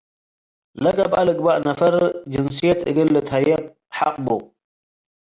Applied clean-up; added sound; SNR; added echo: none; none; none; none.